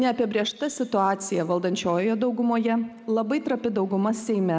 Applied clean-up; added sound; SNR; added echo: none; none; none; none.